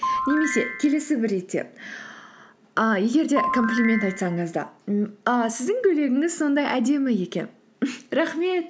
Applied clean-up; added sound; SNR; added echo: none; Ringtone / Chime; 5 dB; none.